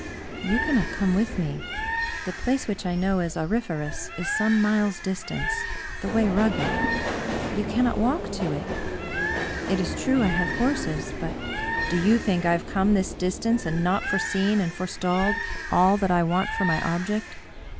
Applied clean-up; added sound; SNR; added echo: none; Subway, metro, underground + Bird; 5 dB; none.